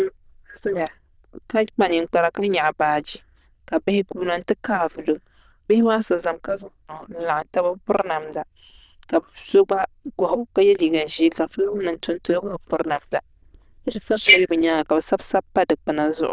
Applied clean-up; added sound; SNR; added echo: neural diffusion model UNIVERSE++.